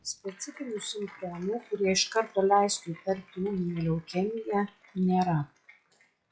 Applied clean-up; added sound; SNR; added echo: classical method log-MMSE.